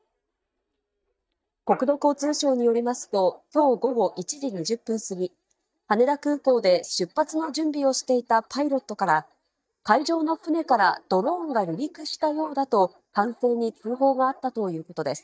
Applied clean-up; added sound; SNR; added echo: neural mask model DeepFilterNet 3.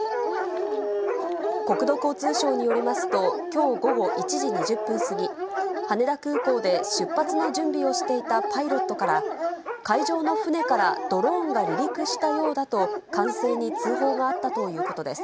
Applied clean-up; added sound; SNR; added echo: none; Dog; 1 dB; none.